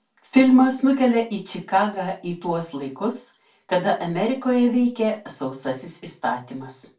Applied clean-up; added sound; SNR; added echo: none; none; none; reverberation time 0.2 s.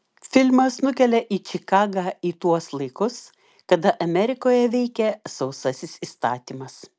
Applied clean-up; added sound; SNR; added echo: none; none; none; none.